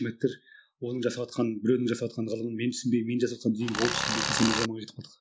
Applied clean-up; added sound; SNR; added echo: none; Tools; 0 dB; none.